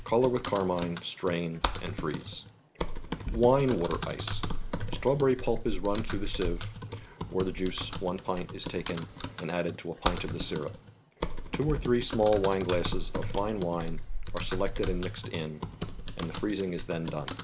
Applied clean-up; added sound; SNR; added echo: none; Typing; 2 dB; none.